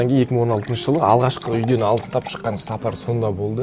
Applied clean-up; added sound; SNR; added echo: none; Fill (with liquid) / Water; 19 dB; none.